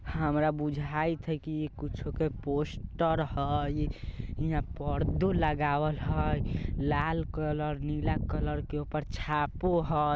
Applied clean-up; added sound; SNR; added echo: none; none; none; none.